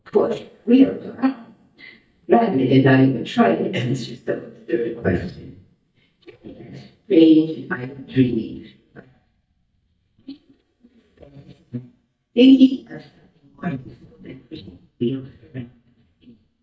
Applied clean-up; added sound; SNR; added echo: neural mask model DeepFilterNet 3.